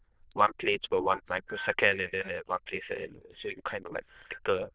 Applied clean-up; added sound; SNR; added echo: neural diffusion model UNIVERSE++.